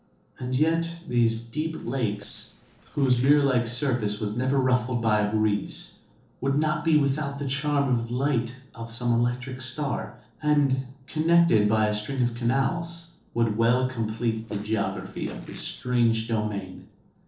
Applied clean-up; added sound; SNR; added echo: neural separator model SepFormer DNS4.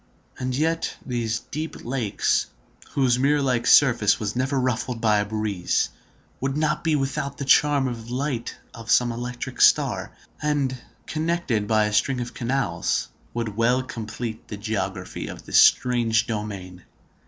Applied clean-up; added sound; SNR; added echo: none; none; none; none.